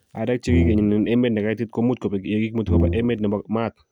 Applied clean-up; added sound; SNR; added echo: none; Brass instrument; 1 dB; none.